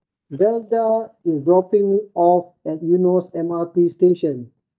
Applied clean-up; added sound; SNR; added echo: neural mask model DeepFilterNet 3.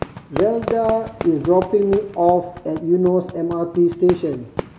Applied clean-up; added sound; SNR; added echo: none; Fireworks; 12 dB; none.